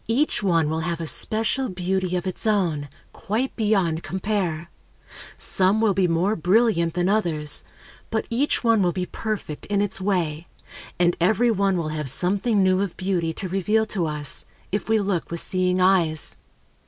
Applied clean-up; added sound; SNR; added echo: none; none; none; none.